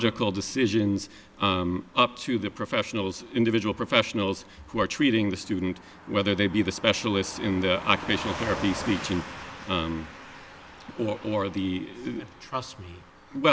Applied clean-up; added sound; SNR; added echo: none; Car passing by / Truck; 15 dB; none.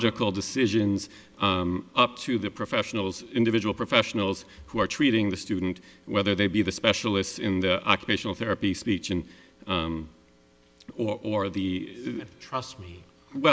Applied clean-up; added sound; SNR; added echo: none; none; none; none.